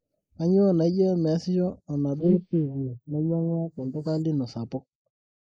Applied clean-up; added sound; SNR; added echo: neural mask model Resemble Enhance denoiser.